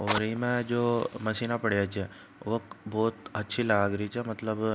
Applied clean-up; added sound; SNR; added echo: none; Fire; 14 dB; none.